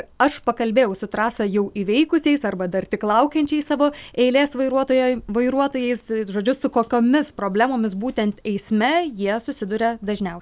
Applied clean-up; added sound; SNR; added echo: none; none; none; none.